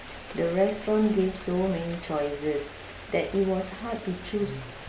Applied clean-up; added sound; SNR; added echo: none; Rain; 15 dB; none.